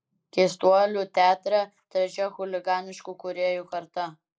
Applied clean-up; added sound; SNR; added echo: neural mask model Resemble Enhance denoiser.